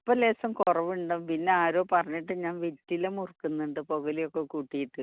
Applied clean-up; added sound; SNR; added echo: none; none; none; none.